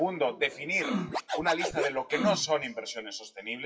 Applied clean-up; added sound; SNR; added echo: classical method WPE with log-MMSE.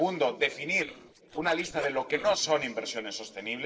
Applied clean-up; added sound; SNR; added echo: neural separator model SepFormer DNS4.